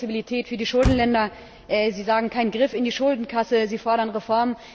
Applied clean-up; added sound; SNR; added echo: none; Motor vehicle (road); 12 dB; none.